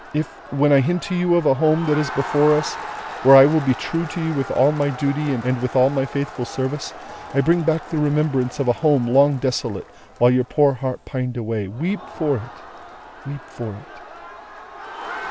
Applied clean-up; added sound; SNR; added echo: none; Crowd; 14 dB; none.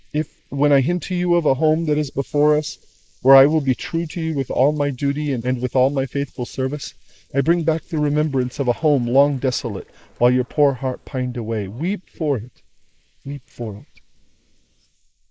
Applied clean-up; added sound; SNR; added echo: neural mask model Resemble Enhance denoiser.